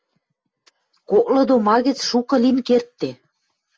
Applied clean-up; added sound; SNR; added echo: none; none; none; none.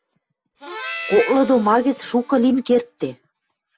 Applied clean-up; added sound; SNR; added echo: none; Harmonica; 13 dB; none.